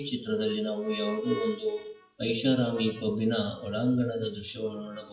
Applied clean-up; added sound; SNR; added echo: classical method WPE with log-MMSE.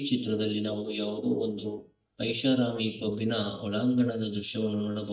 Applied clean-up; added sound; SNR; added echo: neural mask model DeepFilterNet 3.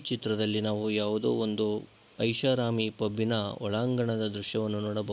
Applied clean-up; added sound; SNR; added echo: none; none; none; none.